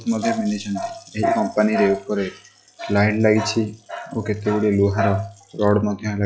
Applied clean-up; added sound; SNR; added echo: classical method log-MMSE.